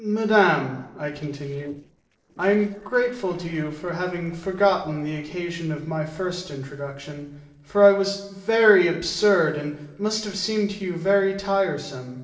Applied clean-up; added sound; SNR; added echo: neural separator model SepFormer DNS4.